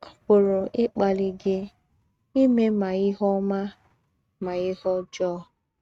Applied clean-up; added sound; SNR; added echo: neural mask model RNNoise.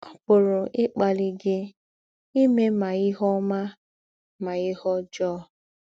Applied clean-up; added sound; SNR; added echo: none; none; none; none.